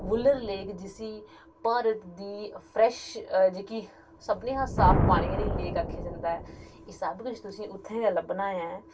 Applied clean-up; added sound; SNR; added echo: none; Thunder; 4 dB; reverberation time 0.2 s.